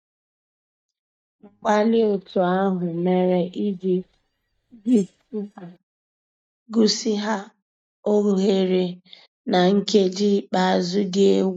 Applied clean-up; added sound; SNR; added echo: neural mask model DeepFilterNet 3.